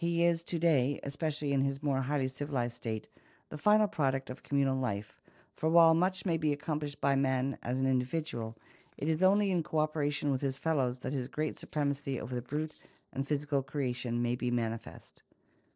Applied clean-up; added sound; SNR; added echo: neural separator model SepFormer DNS4.